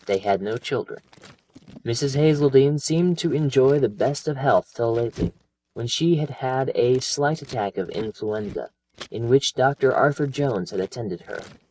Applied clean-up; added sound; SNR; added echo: neural mask model RNNoise.